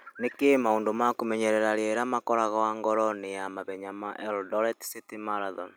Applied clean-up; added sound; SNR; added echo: none; none; none; none.